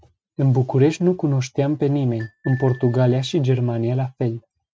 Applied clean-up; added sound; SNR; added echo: neural mask model RNNoise.